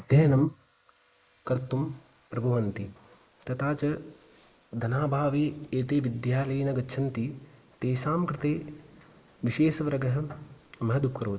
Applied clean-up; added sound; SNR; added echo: neural mask model Resemble Enhance denoiser.